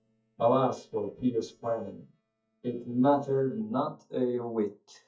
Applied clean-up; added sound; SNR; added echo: neural mask model DeepFilterNet 3.